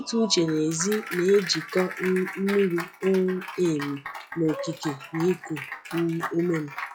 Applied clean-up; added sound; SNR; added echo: classical method log-MMSE.